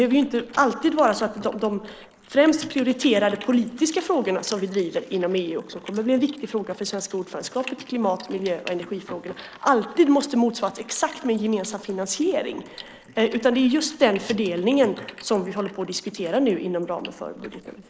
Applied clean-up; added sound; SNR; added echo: neural mask model Resemble Enhance denoiser.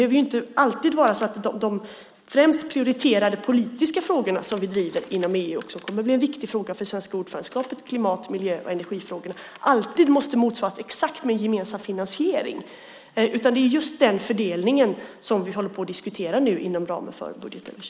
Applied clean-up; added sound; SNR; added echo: none; none; none; none.